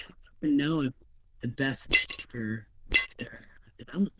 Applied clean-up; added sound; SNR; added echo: neural diffusion model UNIVERSE++.